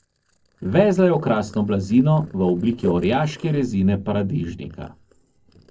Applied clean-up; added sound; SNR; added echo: neural separator model SepFormer DNS4.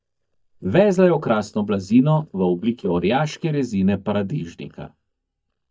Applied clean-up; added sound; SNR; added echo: neural mask model DeepFilterNet 3.